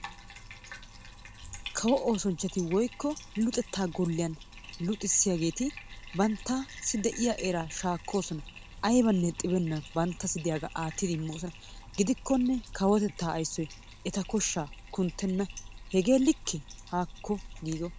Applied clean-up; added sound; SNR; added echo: none; Bathtub (filling or washing); 15 dB; none.